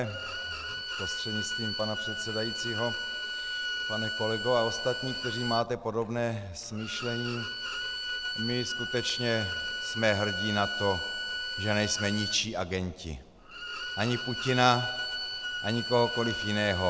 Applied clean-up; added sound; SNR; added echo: none; Bowed string instrument; 4 dB; none.